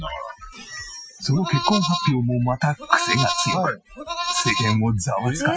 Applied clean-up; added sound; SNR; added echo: classical method Wiener filter.